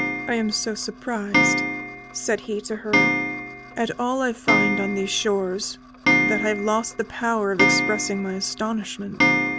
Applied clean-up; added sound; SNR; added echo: none; Clock; -1 dB; none.